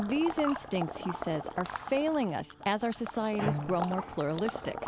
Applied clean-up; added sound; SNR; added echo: none; Bowed string instrument + Water / Liquid; 6 dB; none.